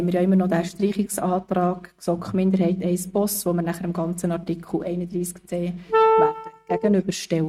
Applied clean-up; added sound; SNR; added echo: neural mask model RNNoise.